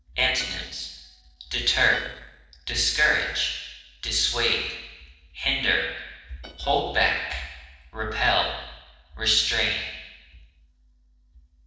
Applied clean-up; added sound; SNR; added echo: neural separator model SepFormer DNS4.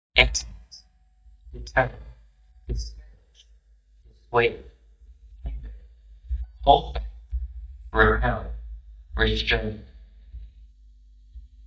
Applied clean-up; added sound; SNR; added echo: neural mask model DeepFilterNet 3.